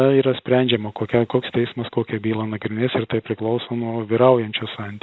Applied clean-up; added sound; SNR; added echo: none; none; none; none.